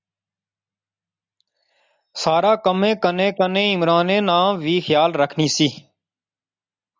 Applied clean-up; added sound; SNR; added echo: none; none; none; none.